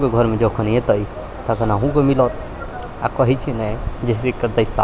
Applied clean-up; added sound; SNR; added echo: none; none; none; none.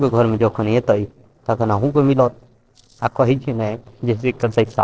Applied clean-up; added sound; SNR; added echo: neural separator model SepFormer DNS4.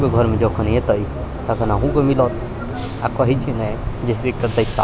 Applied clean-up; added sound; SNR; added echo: none; Bus / Engine; 6 dB; none.